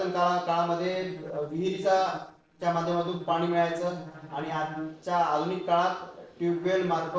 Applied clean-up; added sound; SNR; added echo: neural separator model SepFormer DNS4.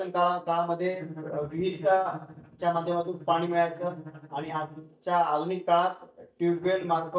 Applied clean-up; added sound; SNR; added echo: neural mask model DeepFilterNet 3.